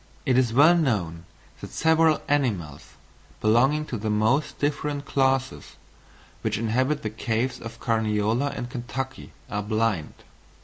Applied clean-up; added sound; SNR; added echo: none; none; none; none.